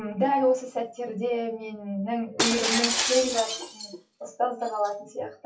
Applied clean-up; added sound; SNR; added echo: classical method WPE with log-MMSE.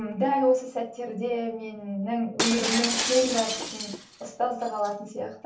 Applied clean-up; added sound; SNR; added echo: none; Shatter; 6 dB; reverberation time 0.3 s.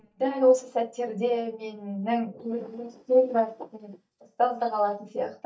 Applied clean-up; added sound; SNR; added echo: neural mask model DeepFilterNet 3.